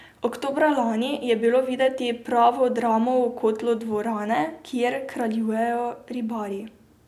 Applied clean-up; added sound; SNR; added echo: none; none; none; none.